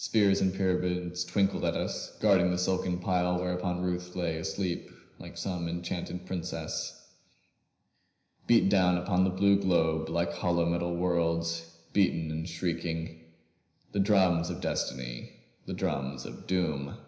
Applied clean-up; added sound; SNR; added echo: none; none; none; reverberation time 0.9 s.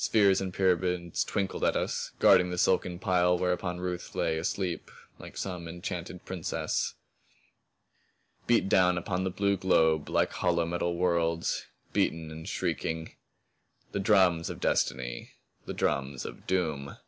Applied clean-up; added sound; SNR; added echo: none; none; none; none.